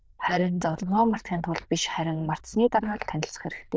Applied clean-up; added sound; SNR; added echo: neural diffusion model UNIVERSE++.